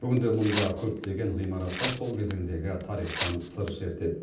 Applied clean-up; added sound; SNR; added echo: none; Tearing; 4 dB; reverberation time 0.6 s.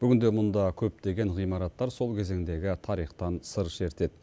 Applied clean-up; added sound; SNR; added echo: none; none; none; none.